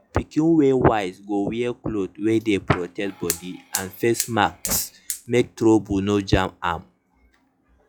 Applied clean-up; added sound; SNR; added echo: classical method log-MMSE.